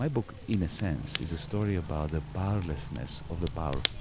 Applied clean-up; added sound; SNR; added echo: none; Fire / Rain; 5 dB; none.